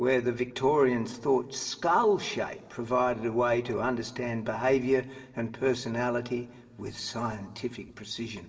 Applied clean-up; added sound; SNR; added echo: none; none; none; reverberation time 2.8 s.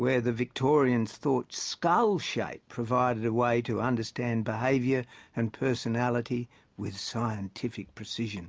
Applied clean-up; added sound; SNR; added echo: none; none; none; none.